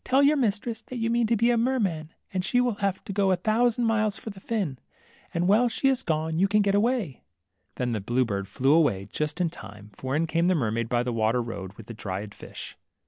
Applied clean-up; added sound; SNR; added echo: none; none; none; none.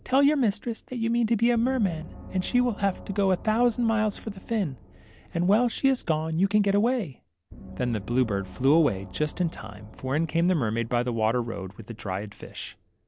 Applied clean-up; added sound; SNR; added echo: none; Gong; 18 dB; none.